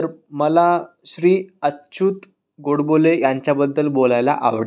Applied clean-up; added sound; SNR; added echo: none; none; none; none.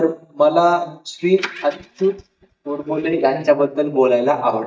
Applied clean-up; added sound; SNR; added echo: neural mask model DeepFilterNet 3.